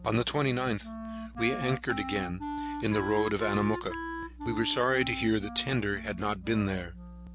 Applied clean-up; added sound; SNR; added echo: none; Wind instrument, woodwind instrument; 9 dB; none.